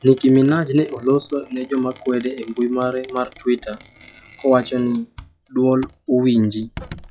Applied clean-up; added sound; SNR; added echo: classical method log-MMSE.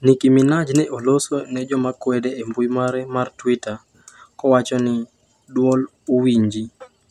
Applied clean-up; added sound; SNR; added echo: none; none; none; none.